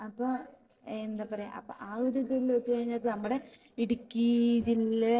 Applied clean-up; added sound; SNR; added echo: neural separator model SepFormer DNS4.